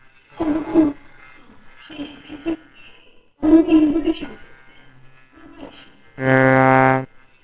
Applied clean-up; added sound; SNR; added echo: neural separator model SepFormer WHAMR!.